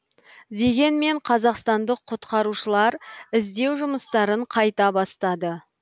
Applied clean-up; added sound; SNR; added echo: none; none; none; none.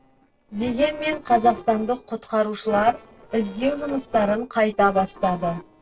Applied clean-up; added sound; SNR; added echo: neural separator model SepFormer DNS4.